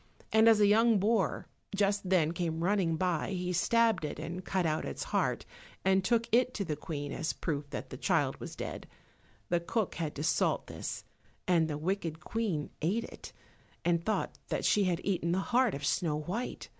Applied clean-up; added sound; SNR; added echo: none; none; none; none.